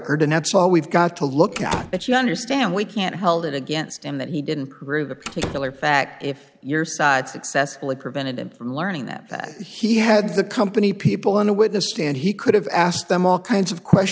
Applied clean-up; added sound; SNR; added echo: none; Slam; 13 dB; none.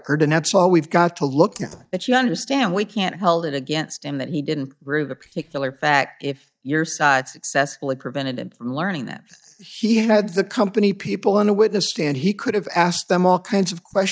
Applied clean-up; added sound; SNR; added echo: neural mask model DeepFilterNet 3.